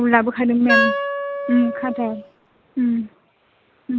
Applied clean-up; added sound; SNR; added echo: none; Wind instrument, woodwind instrument; 2 dB; none.